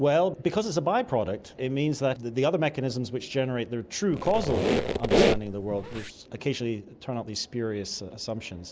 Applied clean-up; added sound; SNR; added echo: none; Squeak; -3 dB; none.